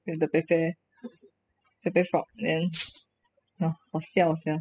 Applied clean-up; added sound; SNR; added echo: classical method spectral subtraction.